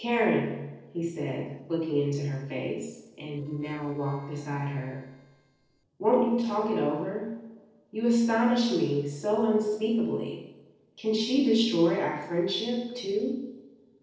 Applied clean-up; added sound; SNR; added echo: neural separator model SepFormer DNS4.